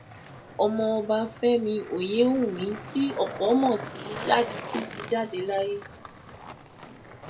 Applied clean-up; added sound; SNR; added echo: none; Skateboard; 13 dB; reverberation time 0.2 s.